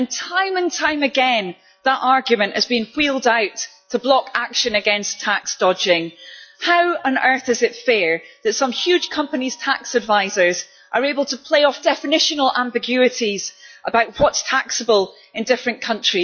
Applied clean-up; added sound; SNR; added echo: classical method log-MMSE.